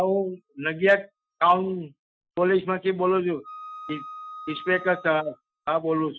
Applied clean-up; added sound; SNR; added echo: classical method Wiener filter.